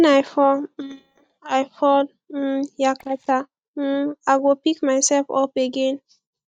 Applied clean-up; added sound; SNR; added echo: neural mask model DeepFilterNet 3.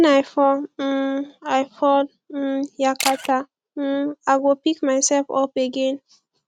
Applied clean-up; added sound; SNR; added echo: neural mask model RNNoise.